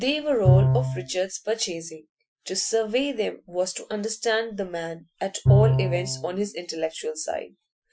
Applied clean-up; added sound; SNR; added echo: classical method Wiener filter.